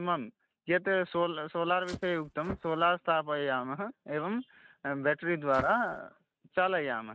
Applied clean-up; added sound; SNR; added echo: neural mask model RNNoise.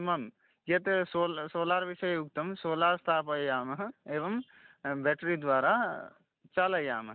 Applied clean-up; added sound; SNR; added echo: none; none; none; none.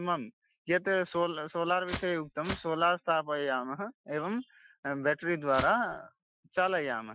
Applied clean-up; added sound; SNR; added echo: classical method Wiener filter.